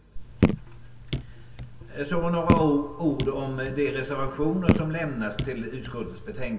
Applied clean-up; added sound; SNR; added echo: none; Raindrop / Drip; 0 dB; reverberation time 0.3 s.